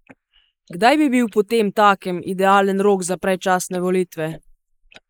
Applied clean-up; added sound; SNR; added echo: neural mask model Resemble Enhance denoiser.